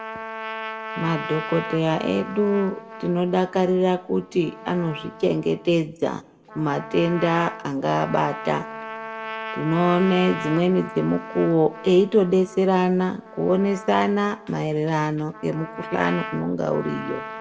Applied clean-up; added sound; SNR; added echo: none; Trumpet; 13 dB; reverberation time 0.8 s.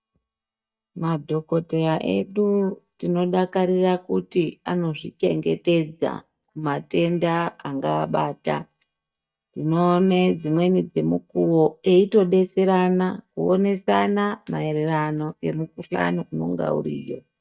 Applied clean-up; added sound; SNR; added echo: neural mask model DeepFilterNet 3.